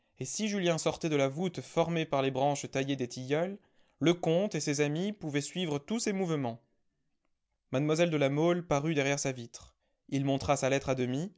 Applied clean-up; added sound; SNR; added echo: none; none; none; none.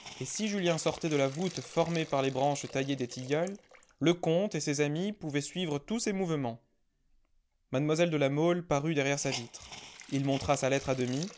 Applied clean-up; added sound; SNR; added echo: none; Hiss; 19 dB; none.